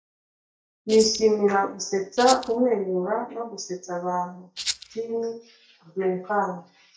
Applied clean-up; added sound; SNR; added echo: neural mask model DeepFilterNet 3.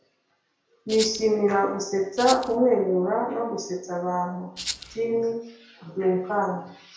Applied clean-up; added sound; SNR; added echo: none; Rattle (instrument); 9 dB; reverberation time 0.5 s.